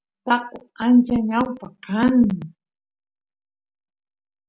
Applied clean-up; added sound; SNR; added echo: none; none; none; none.